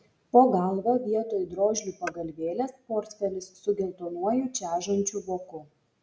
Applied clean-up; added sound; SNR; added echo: none; none; none; none.